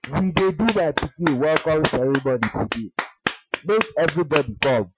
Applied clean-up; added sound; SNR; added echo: classical method Wiener filter.